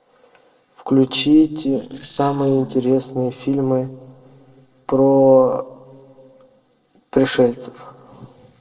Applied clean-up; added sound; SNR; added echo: neural separator model SepFormer DNS4.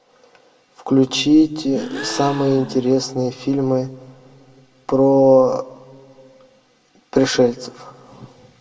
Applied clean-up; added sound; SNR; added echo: none; Gasp; 15 dB; reverberation time 1.3 s.